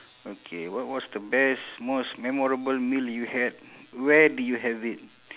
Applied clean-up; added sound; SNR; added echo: none; none; none; none.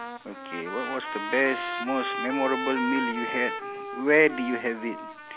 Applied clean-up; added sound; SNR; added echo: none; Trumpet; 6 dB; none.